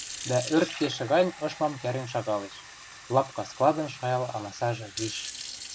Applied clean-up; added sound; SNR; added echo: none; Fill (with liquid) / Sink (filling or washing); 12 dB; none.